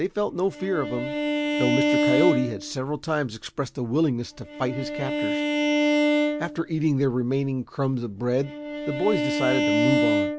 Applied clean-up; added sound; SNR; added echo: none; Bowed string instrument; -1 dB; none.